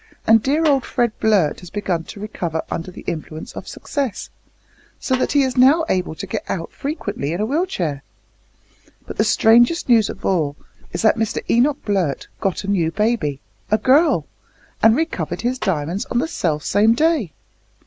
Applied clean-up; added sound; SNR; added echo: none; Snare drum; 16 dB; none.